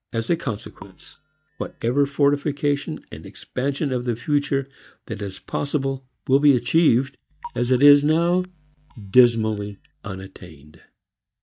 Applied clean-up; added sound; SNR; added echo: neural mask model DeepFilterNet 3.